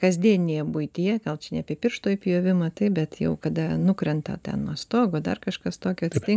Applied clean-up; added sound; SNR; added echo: none; none; none; none.